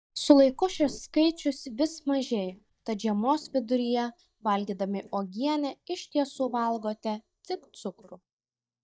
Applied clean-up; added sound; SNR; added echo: neural mask model DeepFilterNet 3.